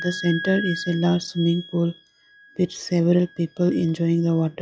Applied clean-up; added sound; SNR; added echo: classical method log-MMSE.